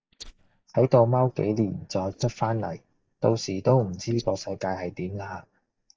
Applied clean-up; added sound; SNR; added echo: neural mask model DeepFilterNet 3.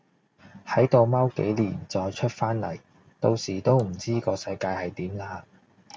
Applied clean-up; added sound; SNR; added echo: none; none; none; none.